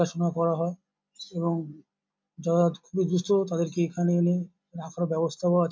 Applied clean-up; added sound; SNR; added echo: none; none; none; none.